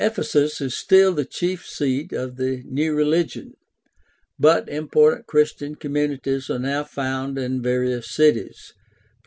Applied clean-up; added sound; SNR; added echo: none; none; none; none.